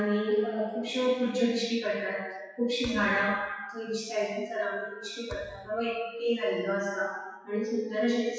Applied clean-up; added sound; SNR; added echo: classical method WPE with log-MMSE.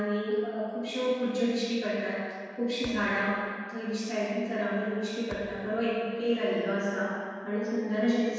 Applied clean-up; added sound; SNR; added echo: none; Thump, thud; 19 dB; reverberation time 1.9 s.